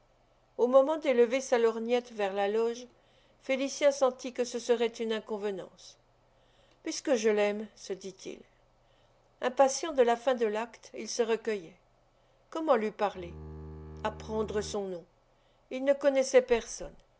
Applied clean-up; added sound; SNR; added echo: none; Bowed string instrument; 15 dB; none.